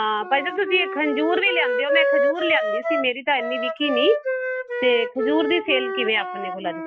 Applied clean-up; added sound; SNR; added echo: classical method Wiener filter.